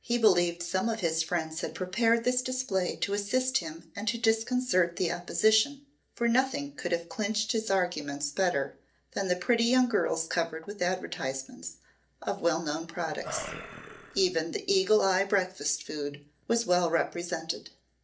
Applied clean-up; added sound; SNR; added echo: neural separator model SepFormer DNS4.